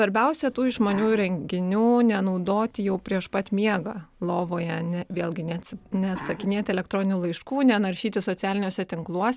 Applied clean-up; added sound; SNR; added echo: none; Sneeze; 17 dB; none.